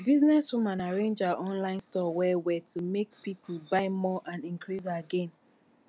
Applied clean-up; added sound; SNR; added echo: none; none; none; none.